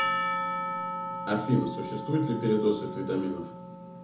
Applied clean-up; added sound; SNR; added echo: none; Percussion; 4 dB; reverberation time 0.6 s.